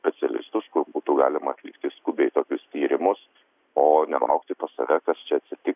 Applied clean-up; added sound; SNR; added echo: none; none; none; none.